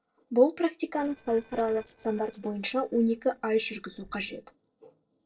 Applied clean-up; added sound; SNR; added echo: neural separator model SepFormer DNS4.